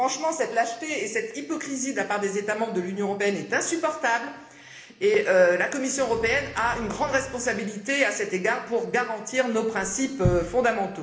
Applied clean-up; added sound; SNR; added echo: none; Accelerating, revving, vroom; 15 dB; reverberation time 1.0 s.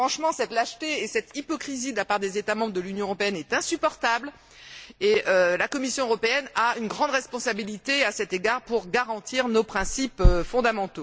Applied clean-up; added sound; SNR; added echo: none; none; none; none.